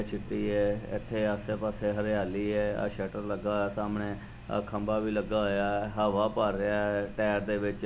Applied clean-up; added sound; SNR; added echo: none; Thunder / Rain; 16 dB; none.